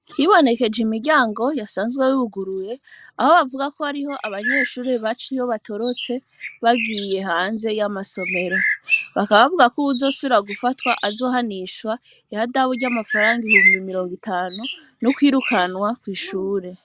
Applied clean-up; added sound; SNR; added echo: neural mask model Resemble Enhance denoiser.